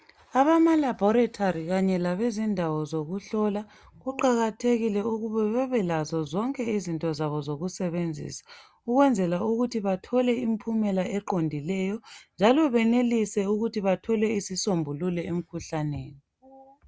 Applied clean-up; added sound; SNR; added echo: none; none; none; none.